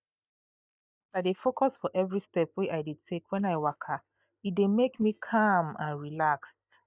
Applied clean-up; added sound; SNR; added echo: neural mask model DeepFilterNet 3.